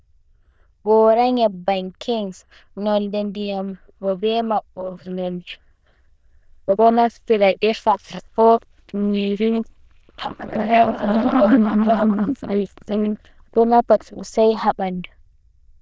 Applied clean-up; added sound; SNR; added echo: neural diffusion model UNIVERSE++.